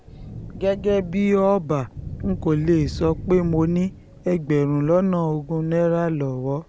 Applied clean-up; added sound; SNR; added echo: none; Thunder / Rain; 14 dB; none.